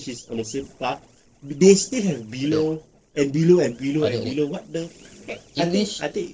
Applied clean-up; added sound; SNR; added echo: neural separator model SepFormer DNS4.